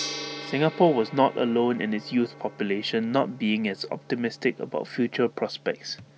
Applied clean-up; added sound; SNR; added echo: none; Gong; 16 dB; none.